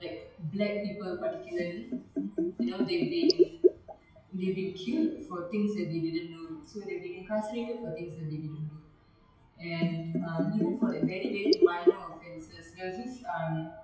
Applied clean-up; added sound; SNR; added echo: classical method WPE with log-MMSE.